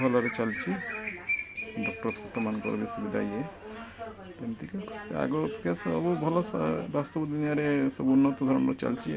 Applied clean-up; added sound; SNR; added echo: none; none; none; none.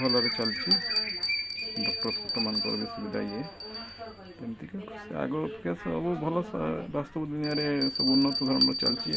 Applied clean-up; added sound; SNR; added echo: none; Bell; 2 dB; none.